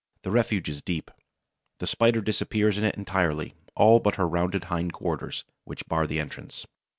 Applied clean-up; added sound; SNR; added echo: none; none; none; none.